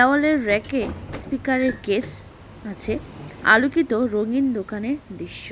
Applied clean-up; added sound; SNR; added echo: none; Sliding door / Train; 16 dB; none.